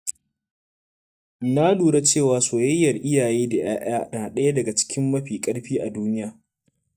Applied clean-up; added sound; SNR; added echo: neural mask model DeepFilterNet 3.